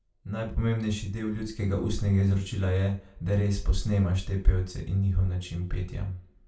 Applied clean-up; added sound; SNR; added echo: none; none; none; reverberation time 0.3 s.